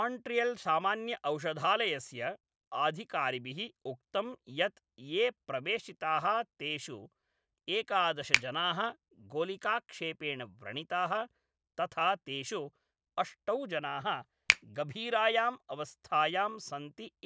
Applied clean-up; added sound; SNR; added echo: none; Finger snapping; 3 dB; none.